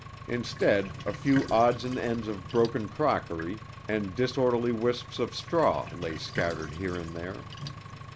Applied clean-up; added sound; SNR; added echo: none; Sink (filling or washing) + Engine; 12 dB; none.